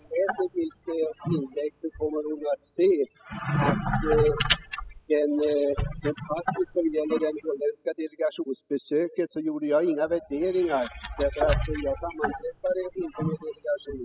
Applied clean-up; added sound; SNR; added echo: classical method spectral subtraction.